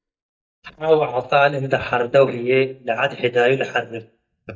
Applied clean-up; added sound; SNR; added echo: neural mask model DeepFilterNet 3.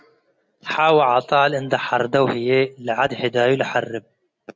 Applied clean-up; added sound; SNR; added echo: none; none; none; none.